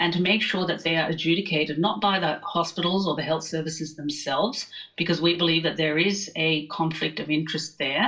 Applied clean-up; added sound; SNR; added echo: none; none; none; reverberation time 0.2 s.